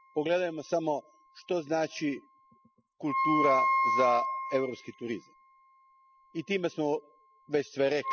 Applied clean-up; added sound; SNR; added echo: classical method spectral subtraction.